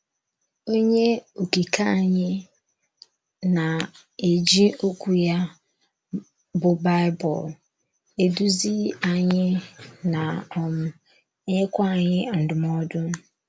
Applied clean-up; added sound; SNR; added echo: none; none; none; none.